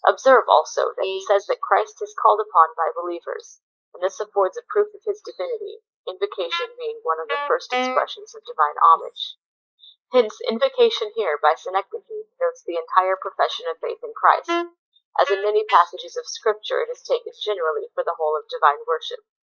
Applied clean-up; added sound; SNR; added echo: neural mask model Resemble Enhance denoiser.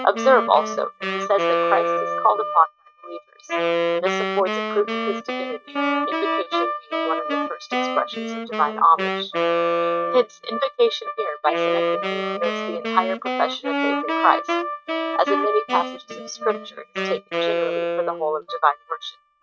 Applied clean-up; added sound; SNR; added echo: neural mask model RNNoise.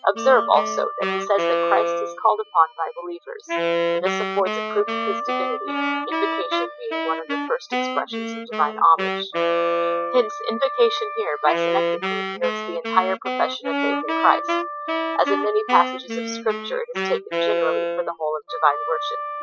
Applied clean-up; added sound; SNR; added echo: classical method spectral subtraction.